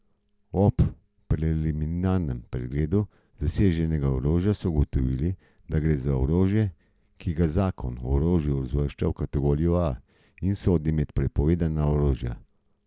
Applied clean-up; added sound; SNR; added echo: none; none; none; none.